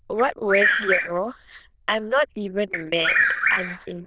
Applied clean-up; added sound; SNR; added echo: neural diffusion model UNIVERSE++.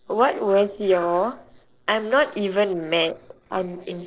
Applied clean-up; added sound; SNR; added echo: neural separator model SepFormer DNS4.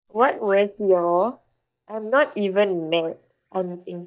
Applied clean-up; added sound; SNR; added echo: neural mask model DeepFilterNet 3.